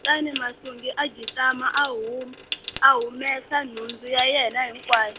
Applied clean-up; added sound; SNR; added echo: none; Trickle, dribble / Sink (filling or washing) / Water tap, faucet; 12 dB; none.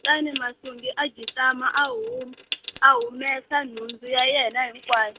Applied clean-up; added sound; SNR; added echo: neural mask model RNNoise.